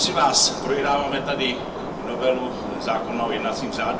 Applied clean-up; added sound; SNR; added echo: none; Subway, metro, underground; 5 dB; reverberation time 0.2 s.